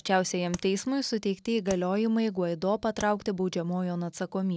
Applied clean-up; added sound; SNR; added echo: none; Tap; 15 dB; none.